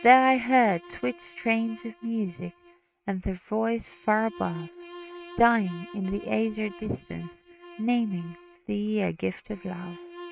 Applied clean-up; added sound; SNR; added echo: neural mask model RNNoise.